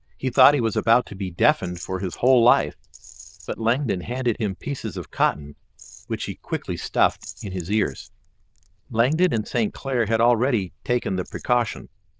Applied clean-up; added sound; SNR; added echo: neural diffusion model UNIVERSE++.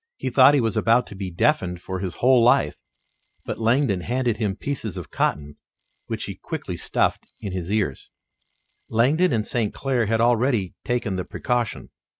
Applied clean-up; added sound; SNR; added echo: neural mask model RNNoise.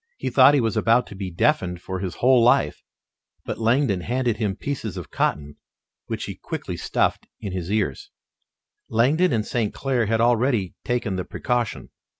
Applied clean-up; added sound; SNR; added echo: none; none; none; none.